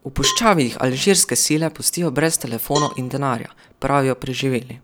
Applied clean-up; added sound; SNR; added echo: none; Cowbell; 13 dB; none.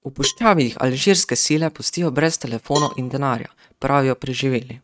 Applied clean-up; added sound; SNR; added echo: neural mask model RNNoise.